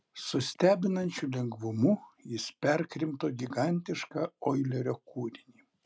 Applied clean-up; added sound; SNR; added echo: none; none; none; none.